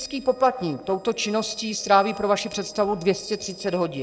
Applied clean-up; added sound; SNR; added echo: neural separator model SepFormer DNS4.